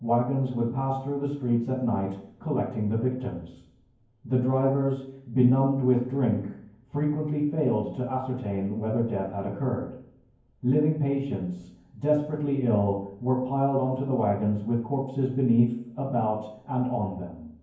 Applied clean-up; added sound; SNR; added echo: none; none; none; reverberation time 0.9 s.